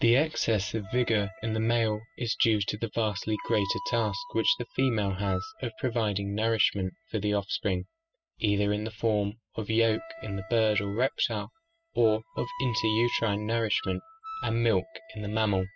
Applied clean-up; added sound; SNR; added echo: classical method spectral subtraction.